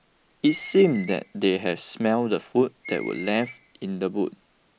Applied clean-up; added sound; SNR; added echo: none; Screech; 17 dB; none.